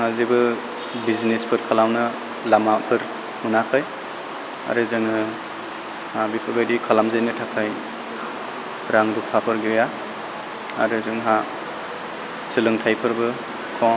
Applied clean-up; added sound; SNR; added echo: none; none; none; none.